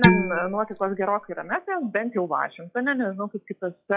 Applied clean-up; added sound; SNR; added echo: classical method log-MMSE.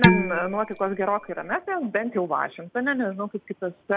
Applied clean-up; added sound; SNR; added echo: none; Dishes, pots, and pans; -3 dB; none.